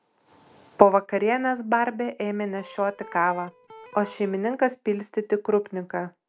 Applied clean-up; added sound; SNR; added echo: none; Electric guitar; 20 dB; none.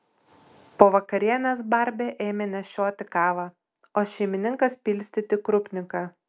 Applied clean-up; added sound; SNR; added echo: none; none; none; none.